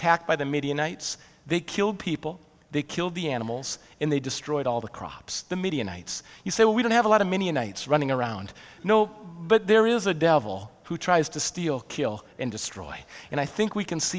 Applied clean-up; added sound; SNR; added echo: none; none; none; none.